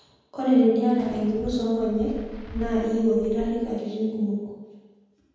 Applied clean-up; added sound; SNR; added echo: none; Fireworks; 14 dB; reverberation time 1.2 s.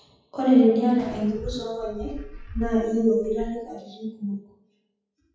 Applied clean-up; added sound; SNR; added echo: classical method WPE with log-MMSE.